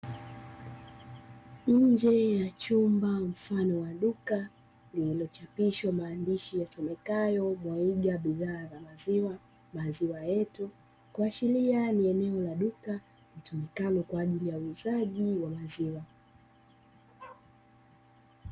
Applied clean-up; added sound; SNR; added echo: none; none; none; none.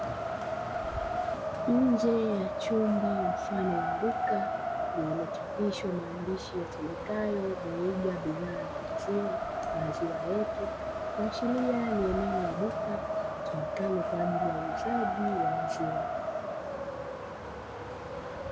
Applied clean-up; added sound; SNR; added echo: none; Wind; 0 dB; none.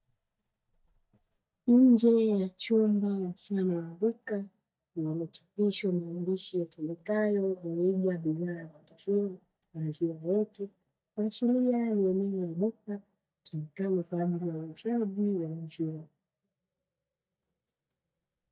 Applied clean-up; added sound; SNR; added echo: neural mask model DeepFilterNet 3.